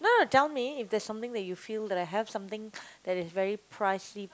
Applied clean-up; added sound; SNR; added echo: none; none; none; none.